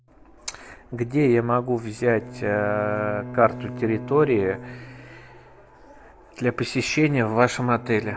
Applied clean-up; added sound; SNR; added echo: none; Bowed string instrument; 15 dB; none.